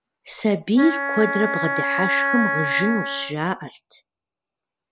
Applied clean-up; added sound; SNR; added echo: none; Wind instrument, woodwind instrument; 1 dB; none.